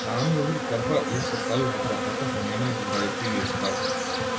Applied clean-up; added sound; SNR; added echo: none; Insect; -2 dB; none.